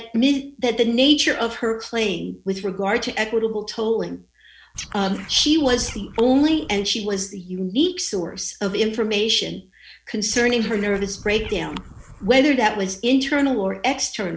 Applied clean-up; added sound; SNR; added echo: none; Frog; 15 dB; none.